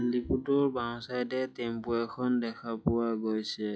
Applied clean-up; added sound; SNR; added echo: classical method log-MMSE.